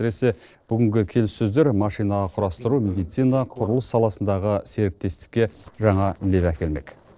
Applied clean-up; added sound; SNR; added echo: neural separator model SepFormer DNS4.